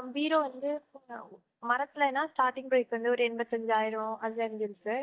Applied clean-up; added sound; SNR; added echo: neural mask model DeepFilterNet 3.